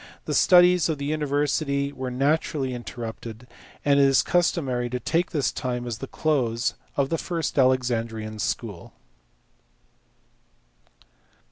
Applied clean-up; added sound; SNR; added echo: none; none; none; none.